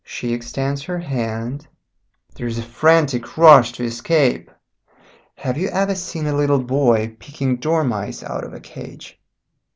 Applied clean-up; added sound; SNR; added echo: none; none; none; none.